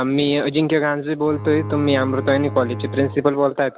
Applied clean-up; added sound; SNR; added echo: none; Bowed string instrument; 10 dB; none.